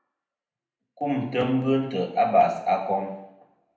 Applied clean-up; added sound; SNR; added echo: none; none; none; reverberation time 0.7 s.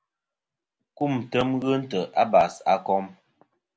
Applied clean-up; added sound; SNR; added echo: none; none; none; none.